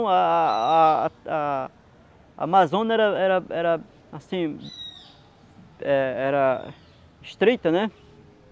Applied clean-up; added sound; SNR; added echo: none; none; none; none.